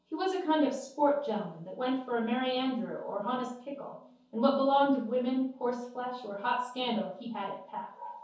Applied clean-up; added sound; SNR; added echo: none; none; none; reverberation time 0.6 s.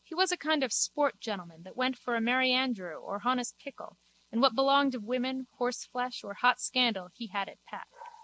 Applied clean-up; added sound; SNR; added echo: none; none; none; none.